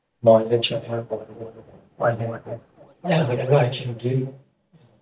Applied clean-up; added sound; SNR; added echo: neural mask model DeepFilterNet 3.